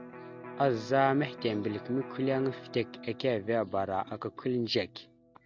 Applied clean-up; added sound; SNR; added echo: none; Electric guitar; 15 dB; none.